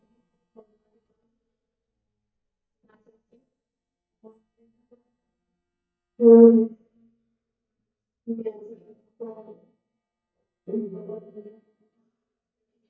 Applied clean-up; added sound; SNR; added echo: neural mask model DeepFilterNet 3.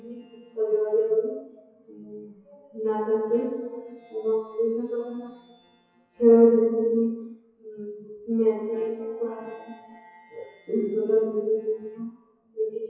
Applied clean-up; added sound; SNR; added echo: classical method WPE with log-MMSE.